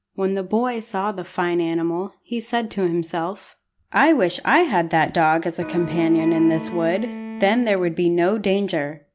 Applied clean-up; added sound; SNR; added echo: none; Electric guitar + Bowed string instrument; 12 dB; none.